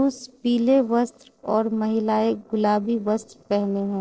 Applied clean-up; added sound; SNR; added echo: neural separator model SepFormer DNS4.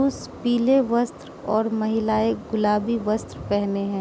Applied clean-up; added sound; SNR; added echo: none; none; none; none.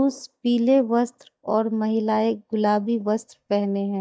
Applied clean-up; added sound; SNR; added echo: neural mask model DeepFilterNet 3.